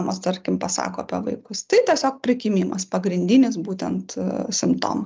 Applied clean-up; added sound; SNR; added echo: none; none; none; none.